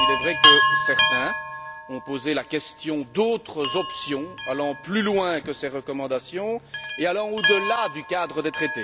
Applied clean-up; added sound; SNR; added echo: none; Chime; -1 dB; none.